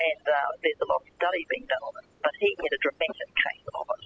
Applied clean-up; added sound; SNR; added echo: classical method spectral subtraction.